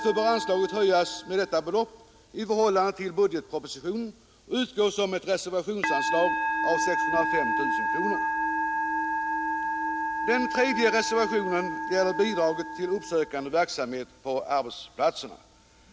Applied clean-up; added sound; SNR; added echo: none; Musical instrument; 4 dB; none.